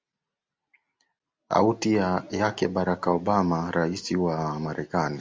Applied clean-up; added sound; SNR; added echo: none; none; none; none.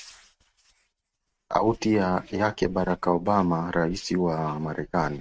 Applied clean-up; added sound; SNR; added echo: neural mask model RNNoise.